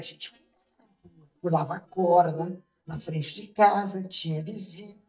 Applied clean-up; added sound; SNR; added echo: neural mask model DeepFilterNet 3.